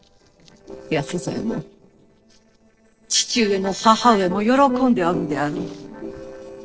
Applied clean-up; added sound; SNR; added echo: neural separator model SepFormer DNS4.